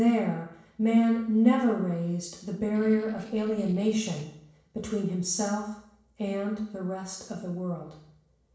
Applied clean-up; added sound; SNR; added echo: neural separator model SepFormer DNS4.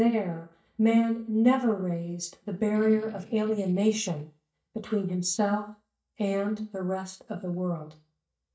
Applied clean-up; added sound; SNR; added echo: neural mask model DeepFilterNet 3.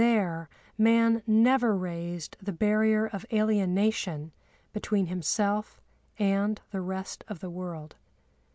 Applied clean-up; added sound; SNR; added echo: none; none; none; none.